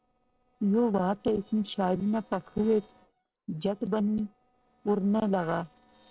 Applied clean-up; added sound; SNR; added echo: neural separator model SepFormer DNS4.